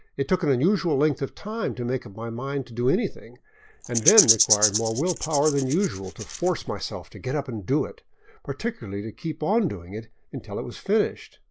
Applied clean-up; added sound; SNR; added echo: neural mask model Resemble Enhance denoiser.